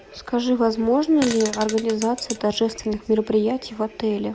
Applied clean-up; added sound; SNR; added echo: none; Fart; 13 dB; none.